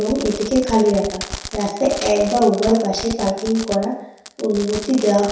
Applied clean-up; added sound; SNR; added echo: none; Fireworks; 13 dB; reverberation time 0.7 s.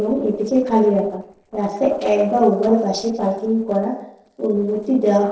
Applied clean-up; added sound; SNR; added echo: neural separator model SepFormer DNS4.